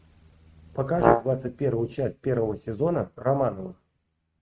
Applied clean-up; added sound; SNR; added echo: neural mask model RNNoise.